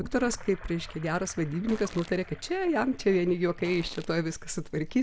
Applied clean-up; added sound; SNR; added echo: none; Fart + Sink (filling or washing) / Gurgling; 19 dB; none.